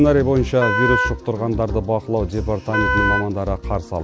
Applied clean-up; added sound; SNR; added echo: none; Wind instrument, woodwind instrument; 4 dB; none.